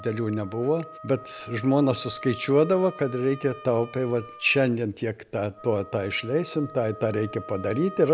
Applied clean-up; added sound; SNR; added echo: none; Wind instrument, woodwind instrument; 17 dB; none.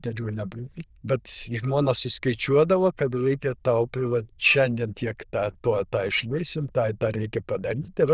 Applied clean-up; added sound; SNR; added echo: neural diffusion model UNIVERSE++.